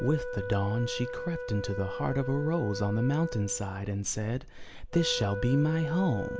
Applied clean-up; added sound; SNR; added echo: none; Wind instrument, woodwind instrument; 8 dB; none.